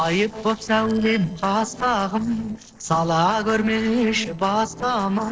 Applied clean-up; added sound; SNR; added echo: neural separator model SepFormer DNS4.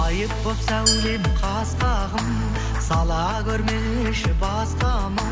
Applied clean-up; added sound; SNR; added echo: none; Glass; 10 dB; none.